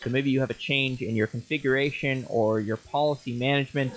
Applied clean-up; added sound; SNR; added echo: classical method log-MMSE.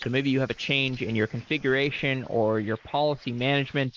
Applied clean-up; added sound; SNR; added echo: neural mask model Resemble Enhance denoiser.